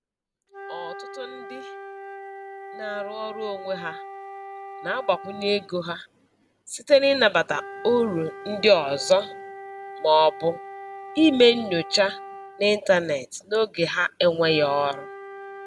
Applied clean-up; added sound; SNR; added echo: none; Wind instrument, woodwind instrument; 15 dB; none.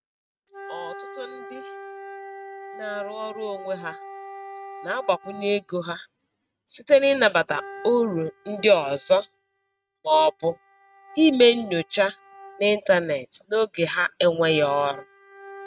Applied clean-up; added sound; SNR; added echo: neural mask model RNNoise.